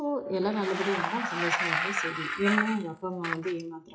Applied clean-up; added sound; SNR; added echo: classical method WPE with log-MMSE.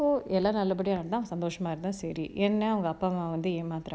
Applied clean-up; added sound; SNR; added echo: none; none; none; none.